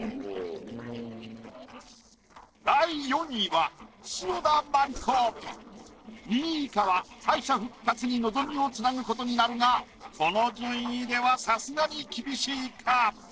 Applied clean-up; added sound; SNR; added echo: neural separator model SepFormer DNS4.